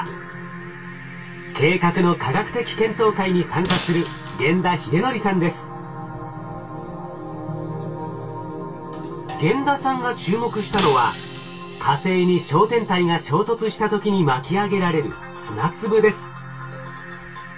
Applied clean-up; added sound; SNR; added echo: none; Shatter; 9 dB; reverberation time 0.1 s.